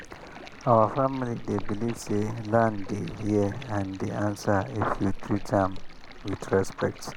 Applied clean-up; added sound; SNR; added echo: none; Stream; 11 dB; none.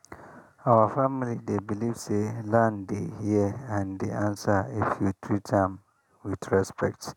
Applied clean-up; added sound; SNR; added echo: none; none; none; none.